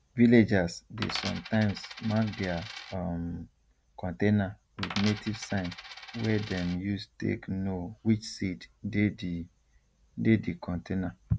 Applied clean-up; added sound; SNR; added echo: none; Coin (dropping); 12 dB; none.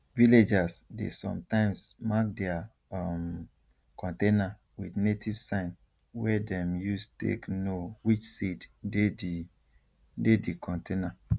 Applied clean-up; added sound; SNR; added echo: none; none; none; none.